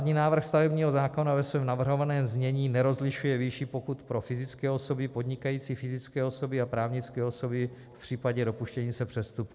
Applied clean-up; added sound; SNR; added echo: none; none; none; none.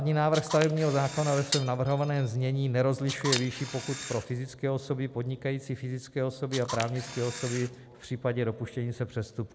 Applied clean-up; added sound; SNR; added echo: none; Glass + Camera; 9 dB; none.